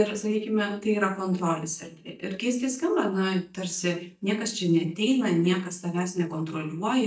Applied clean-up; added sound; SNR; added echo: neural mask model DeepFilterNet 3.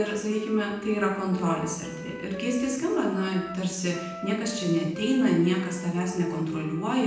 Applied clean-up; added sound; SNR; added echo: none; Wind instrument, woodwind instrument; 13 dB; reverberation time 0.9 s.